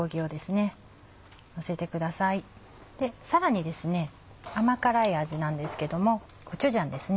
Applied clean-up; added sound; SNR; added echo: none; none; none; none.